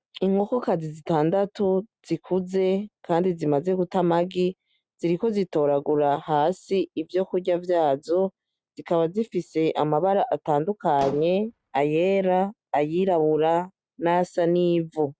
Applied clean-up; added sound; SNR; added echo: neural mask model RNNoise.